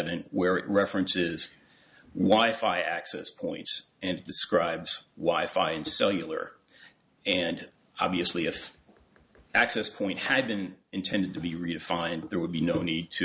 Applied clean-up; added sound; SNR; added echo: none; none; none; none.